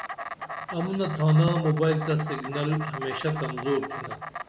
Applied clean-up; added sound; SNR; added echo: none; Insect; 10 dB; none.